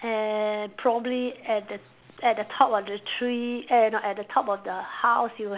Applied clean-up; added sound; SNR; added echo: none; none; none; none.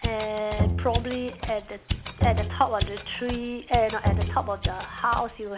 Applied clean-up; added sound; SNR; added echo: none; Mechanisms + Bowed string instrument; 1 dB; none.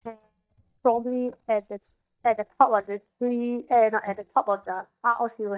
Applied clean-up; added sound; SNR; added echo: neural mask model DeepFilterNet 3.